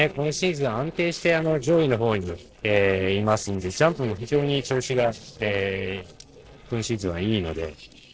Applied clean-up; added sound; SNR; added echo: neural separator model SepFormer DNS4.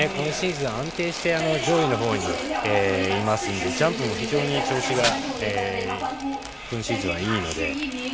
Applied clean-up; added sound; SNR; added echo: none; Crumpling, crinkling + Fire; 14 dB; none.